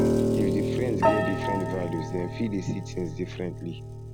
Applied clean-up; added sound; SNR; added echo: none; Piano; -4 dB; none.